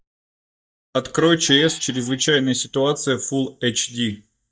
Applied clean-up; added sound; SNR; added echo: neural mask model DeepFilterNet 3.